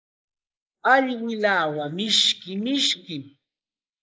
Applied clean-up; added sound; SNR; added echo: neural mask model Resemble Enhance denoiser.